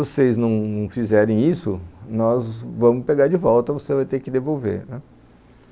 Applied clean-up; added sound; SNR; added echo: none; none; none; none.